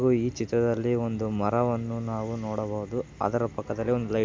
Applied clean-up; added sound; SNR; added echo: none; none; none; none.